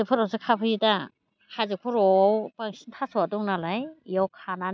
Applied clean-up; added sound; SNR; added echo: none; none; none; none.